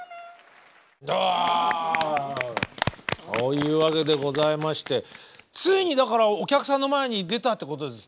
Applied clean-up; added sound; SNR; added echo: none; none; none; none.